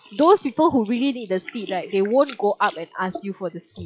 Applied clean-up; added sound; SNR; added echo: classical method log-MMSE.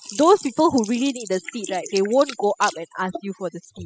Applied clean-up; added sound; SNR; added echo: classical method spectral subtraction.